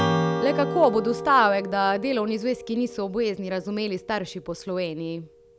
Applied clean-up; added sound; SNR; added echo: none; Strum; 6 dB; none.